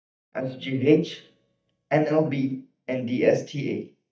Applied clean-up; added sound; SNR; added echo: neural mask model DeepFilterNet 3.